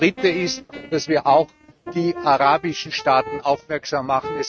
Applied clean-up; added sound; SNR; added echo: neural mask model RNNoise.